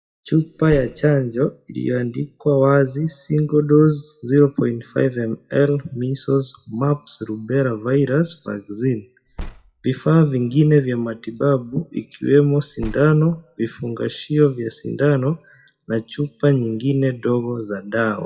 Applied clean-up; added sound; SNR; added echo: classical method WPE with log-MMSE.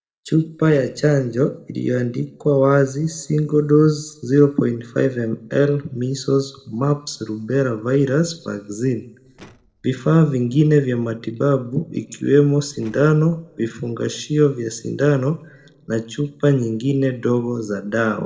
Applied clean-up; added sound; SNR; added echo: neural separator model SepFormer DNS4.